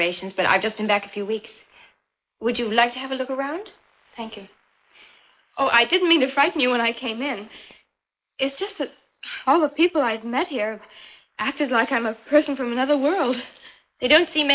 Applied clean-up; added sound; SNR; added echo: neural mask model Resemble Enhance denoiser.